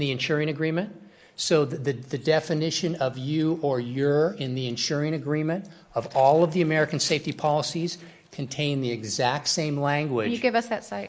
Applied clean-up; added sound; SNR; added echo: neural mask model Resemble Enhance denoiser.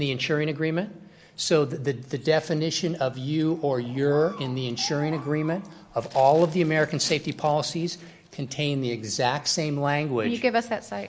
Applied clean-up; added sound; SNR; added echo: none; Glass + Bird vocalization, bird call, bird song; 19 dB; none.